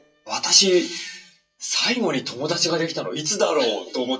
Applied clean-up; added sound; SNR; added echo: classical method WPE with log-MMSE.